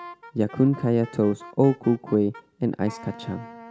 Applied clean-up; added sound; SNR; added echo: none; Wind instrument, woodwind instrument; 19 dB; none.